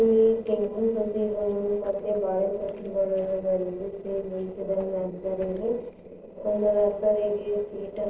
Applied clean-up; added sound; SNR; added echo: neural separator model SepFormer DNS4.